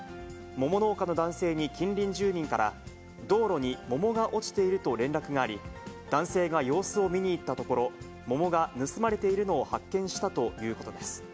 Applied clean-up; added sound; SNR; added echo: none; none; none; none.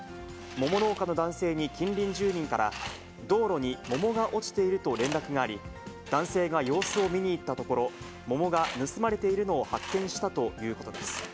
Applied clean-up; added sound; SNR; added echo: none; Tools; 14 dB; none.